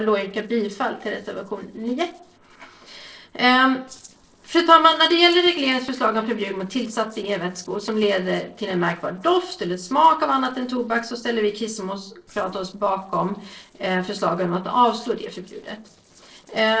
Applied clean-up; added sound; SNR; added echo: neural separator model SepFormer DNS4.